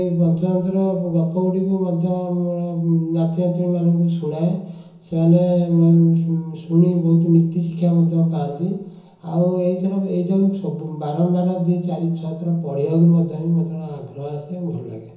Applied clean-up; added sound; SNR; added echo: none; none; none; reverberation time 0.7 s.